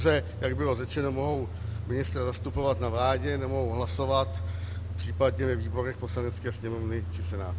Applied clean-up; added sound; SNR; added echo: none; Idling / Engine starting / Accelerating, revving, vroom / Car; 3 dB; none.